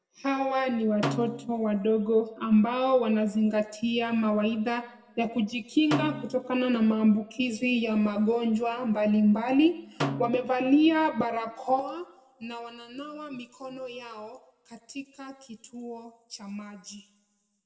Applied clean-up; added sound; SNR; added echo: none; Snare drum; 11 dB; reverberation time 1.1 s.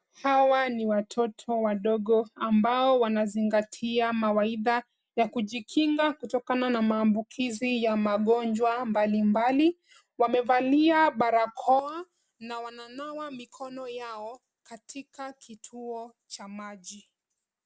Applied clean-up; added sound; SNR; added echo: none; none; none; none.